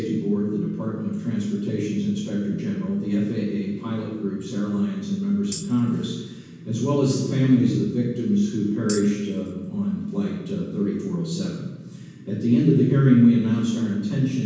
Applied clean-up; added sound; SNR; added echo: none; Tambourine; 19 dB; reverberation time 1.2 s.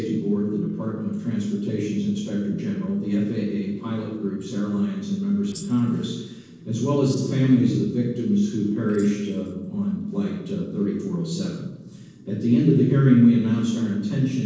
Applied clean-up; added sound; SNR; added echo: neural separator model SepFormer DNS4.